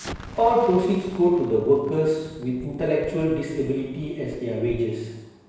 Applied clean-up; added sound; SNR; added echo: none; Explosion; 18 dB; reverberation time 0.9 s.